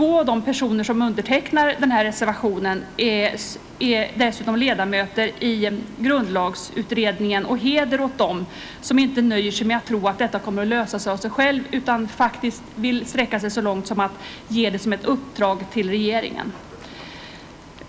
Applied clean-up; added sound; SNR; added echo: none; Bus; 20 dB; none.